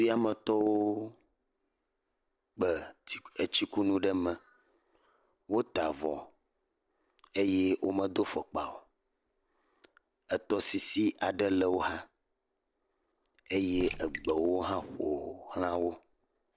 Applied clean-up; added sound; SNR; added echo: neural separator model SepFormer DNS4.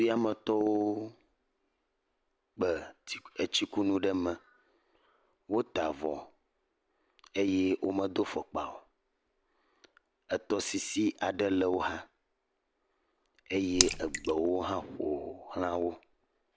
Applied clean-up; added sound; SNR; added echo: none; Raindrop / Splash, splatter; -2 dB; none.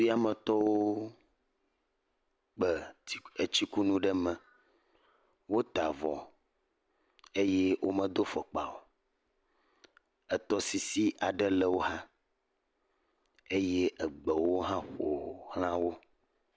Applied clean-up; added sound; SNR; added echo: none; none; none; none.